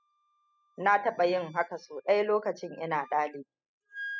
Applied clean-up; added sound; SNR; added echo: classical method spectral subtraction.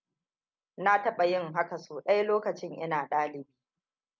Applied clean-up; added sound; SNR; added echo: none; none; none; none.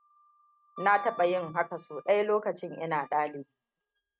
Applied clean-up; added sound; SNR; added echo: neural mask model RNNoise.